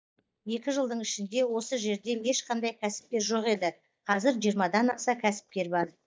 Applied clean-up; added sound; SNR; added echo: neural mask model DeepFilterNet 3.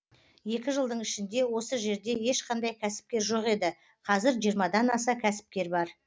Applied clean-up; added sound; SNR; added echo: none; none; none; none.